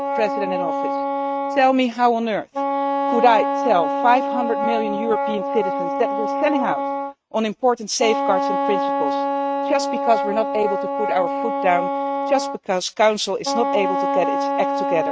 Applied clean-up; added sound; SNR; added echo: neural mask model RNNoise.